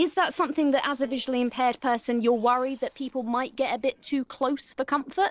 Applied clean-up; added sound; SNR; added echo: neural separator model SepFormer DNS4.